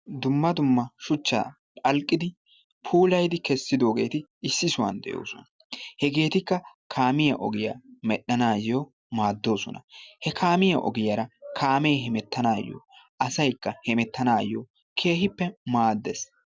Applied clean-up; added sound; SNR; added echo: none; none; none; none.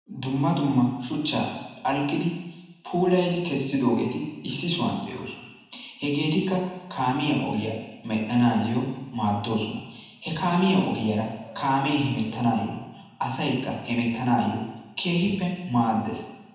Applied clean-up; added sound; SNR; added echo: none; none; none; reverberation time 1.0 s.